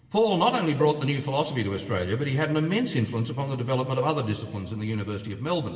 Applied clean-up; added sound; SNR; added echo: none; Cowbell; 15 dB; reverberation time 2.4 s.